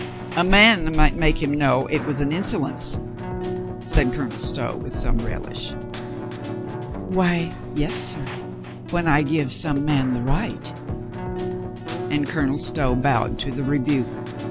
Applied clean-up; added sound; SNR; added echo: none; Keyboard (musical); 8 dB; none.